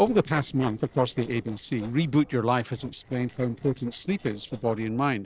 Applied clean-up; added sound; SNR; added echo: neural separator model SepFormer DNS4.